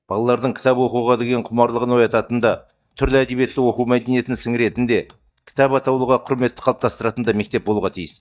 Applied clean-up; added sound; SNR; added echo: neural mask model DeepFilterNet 3.